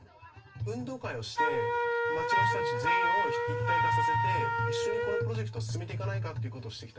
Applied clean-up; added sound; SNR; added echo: none; Wind instrument, woodwind instrument; -5 dB; reverberation time 0.2 s.